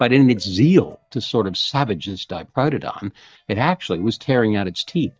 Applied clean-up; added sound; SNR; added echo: neural mask model DeepFilterNet 3.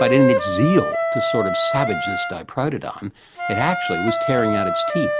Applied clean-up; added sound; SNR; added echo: none; Wind instrument, woodwind instrument; 0 dB; none.